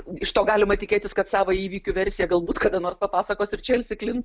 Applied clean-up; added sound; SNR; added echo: none; none; none; none.